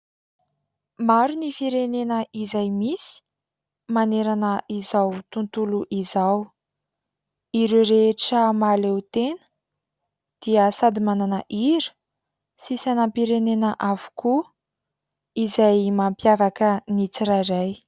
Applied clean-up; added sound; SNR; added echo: none; none; none; none.